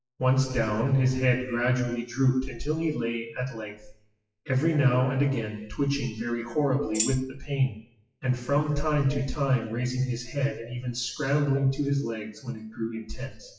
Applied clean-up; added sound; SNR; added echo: classical method WPE with log-MMSE.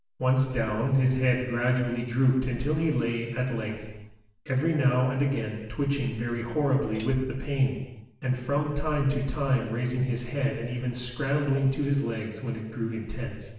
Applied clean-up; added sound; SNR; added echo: none; Tambourine; 8 dB; reverberation time 1.0 s.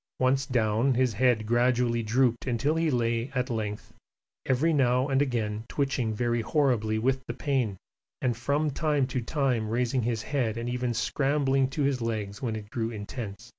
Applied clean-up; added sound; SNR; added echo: none; none; none; none.